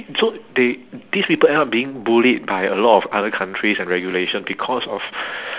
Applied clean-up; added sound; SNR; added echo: none; none; none; none.